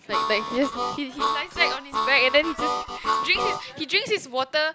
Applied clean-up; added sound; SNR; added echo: none; Harmonica; 2 dB; none.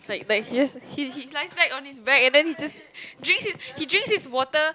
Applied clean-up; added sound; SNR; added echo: none; none; none; none.